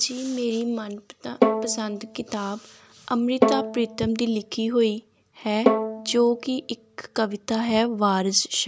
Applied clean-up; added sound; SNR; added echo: none; Bowed string instrument; 2 dB; none.